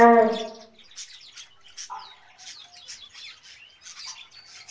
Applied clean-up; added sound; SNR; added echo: none; Chirp, tweet; 18 dB; reverberation time 0.7 s.